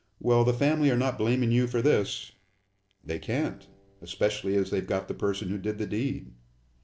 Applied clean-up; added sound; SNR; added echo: neural separator model SepFormer DNS4.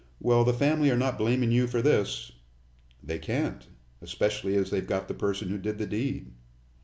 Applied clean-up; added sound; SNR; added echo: none; none; none; none.